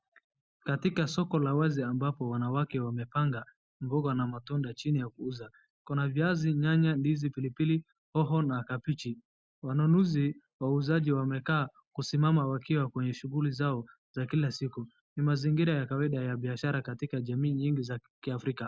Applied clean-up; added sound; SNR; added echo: none; none; none; none.